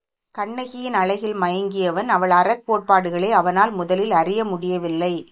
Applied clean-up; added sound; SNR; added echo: neural mask model Resemble Enhance denoiser.